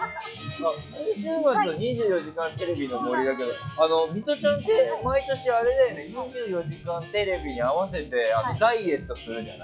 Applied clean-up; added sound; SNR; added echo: classical method log-MMSE.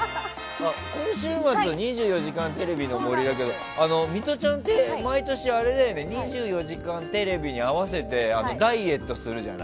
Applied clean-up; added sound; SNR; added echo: none; none; none; none.